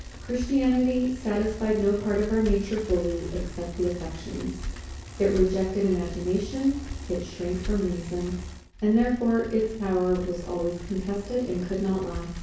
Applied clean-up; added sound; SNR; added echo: none; Bicycle; 10 dB; reverberation time 0.6 s.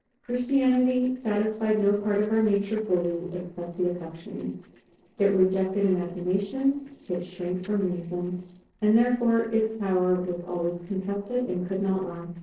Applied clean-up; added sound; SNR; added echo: neural separator model SepFormer DNS4.